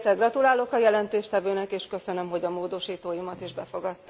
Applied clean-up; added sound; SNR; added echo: none; none; none; none.